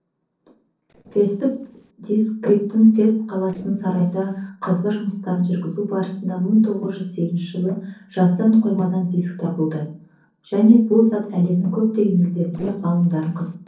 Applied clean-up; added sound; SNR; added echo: neural separator model SepFormer DNS4.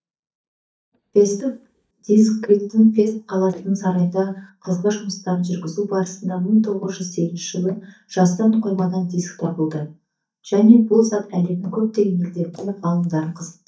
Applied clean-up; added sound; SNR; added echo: neural mask model DeepFilterNet 3.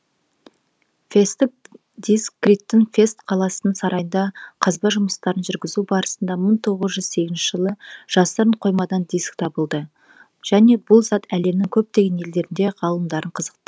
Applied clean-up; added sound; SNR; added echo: none; none; none; none.